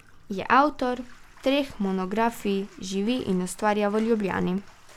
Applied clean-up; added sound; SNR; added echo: none; Bathtub (filling or washing); 19 dB; none.